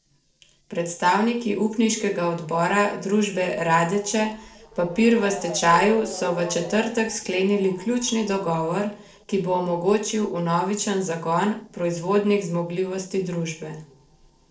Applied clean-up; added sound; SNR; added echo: neural separator model SepFormer DNS4.